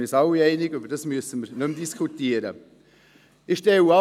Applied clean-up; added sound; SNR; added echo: none; none; none; none.